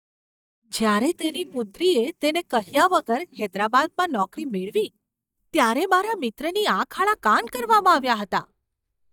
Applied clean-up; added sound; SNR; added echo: neural mask model DeepFilterNet 3.